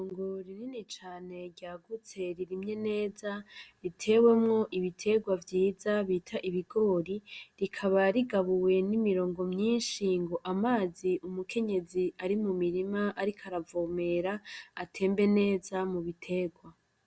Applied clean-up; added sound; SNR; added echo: none; none; none; none.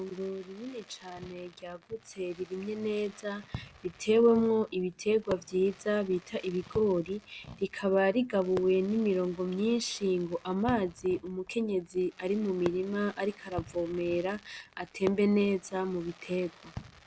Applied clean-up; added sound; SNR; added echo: none; Fireworks; 17 dB; none.